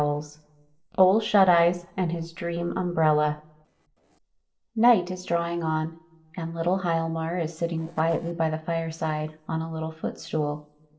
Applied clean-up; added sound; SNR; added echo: neural separator model SepFormer DNS4.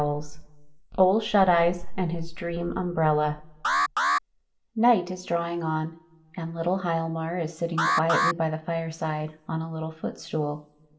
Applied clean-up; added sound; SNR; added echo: none; Alarm; 2 dB; reverberation time 0.5 s.